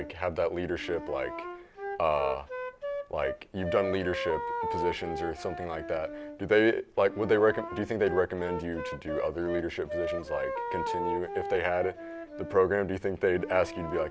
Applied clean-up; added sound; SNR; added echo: none; Wind instrument, woodwind instrument; 7 dB; none.